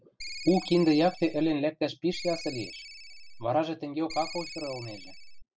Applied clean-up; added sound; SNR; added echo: none; Ringtone; 12 dB; none.